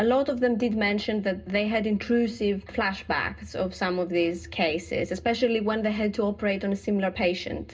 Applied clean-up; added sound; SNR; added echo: none; none; none; reverberation time 0.2 s.